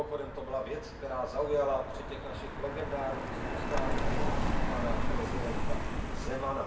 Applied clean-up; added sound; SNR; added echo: none; Car passing by; -4 dB; reverberation time 0.7 s.